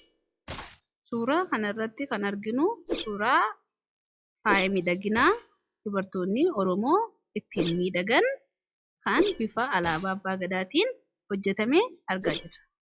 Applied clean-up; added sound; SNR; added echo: classical method log-MMSE.